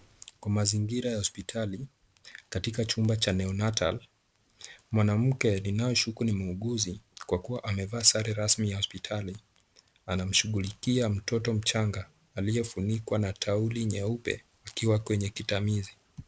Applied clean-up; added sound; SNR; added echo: none; none; none; none.